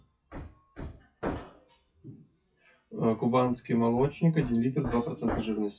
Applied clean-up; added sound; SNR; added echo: classical method WPE with log-MMSE.